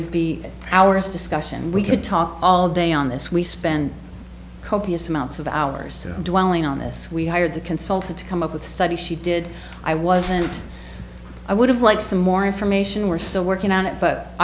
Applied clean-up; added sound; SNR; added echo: none; none; none; none.